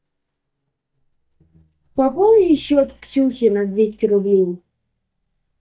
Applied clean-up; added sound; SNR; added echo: neural mask model DeepFilterNet 3.